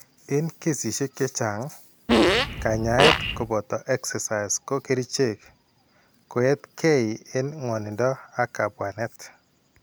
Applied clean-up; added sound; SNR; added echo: none; Fart; -5 dB; none.